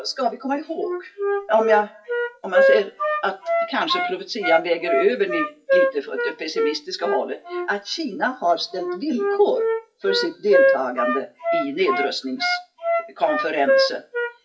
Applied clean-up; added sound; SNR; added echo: classical method WPE with log-MMSE.